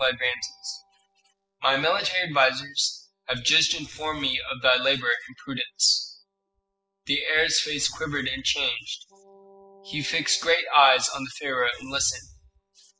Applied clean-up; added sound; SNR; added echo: classical method spectral subtraction.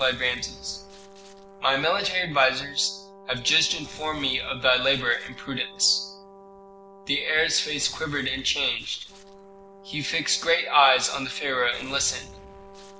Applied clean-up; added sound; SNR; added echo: none; Gunshot, gunfire + Brass instrument; 19 dB; none.